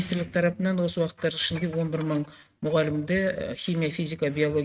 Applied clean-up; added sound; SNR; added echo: neural mask model RNNoise.